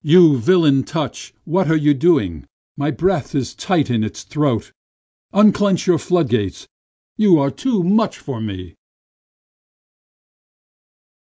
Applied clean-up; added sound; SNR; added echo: none; none; none; none.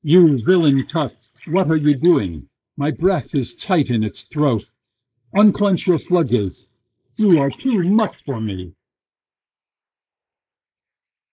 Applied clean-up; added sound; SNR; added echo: neural mask model Resemble Enhance denoiser.